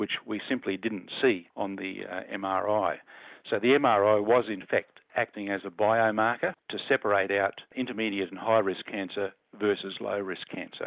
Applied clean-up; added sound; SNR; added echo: none; none; none; none.